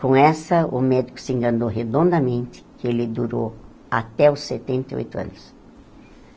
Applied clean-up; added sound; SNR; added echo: none; none; none; none.